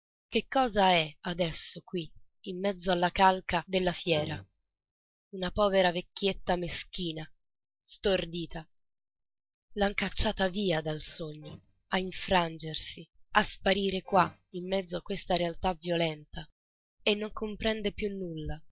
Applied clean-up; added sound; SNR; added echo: neural mask model DeepFilterNet 3.